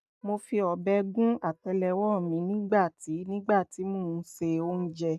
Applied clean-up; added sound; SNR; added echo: neural mask model DeepFilterNet 3.